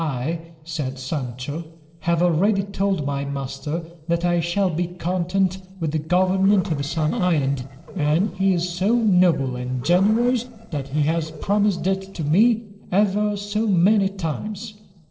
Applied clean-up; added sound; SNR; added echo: neural separator model SepFormer DNS4.